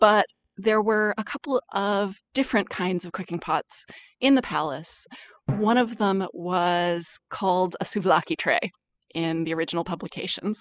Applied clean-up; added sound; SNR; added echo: classical method spectral subtraction.